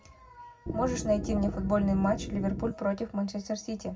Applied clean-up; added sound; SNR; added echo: none; Wind instrument, woodwind instrument; 5 dB; reverberation time 0.4 s.